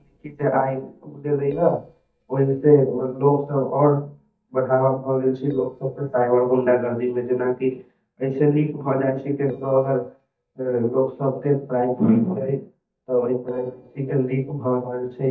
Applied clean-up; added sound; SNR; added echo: neural mask model DeepFilterNet 3.